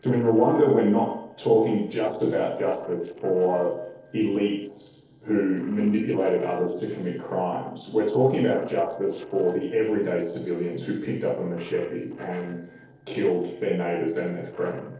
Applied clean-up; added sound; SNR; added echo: neural separator model SepFormer DNS4.